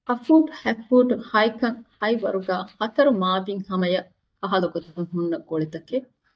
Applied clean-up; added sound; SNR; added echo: neural mask model DeepFilterNet 3.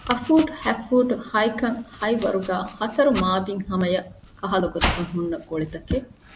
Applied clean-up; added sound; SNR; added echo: none; Domestic sounds, home sounds; 11 dB; none.